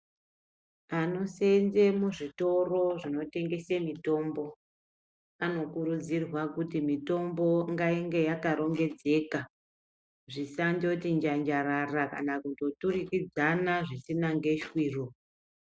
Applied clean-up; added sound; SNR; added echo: neural mask model Resemble Enhance denoiser.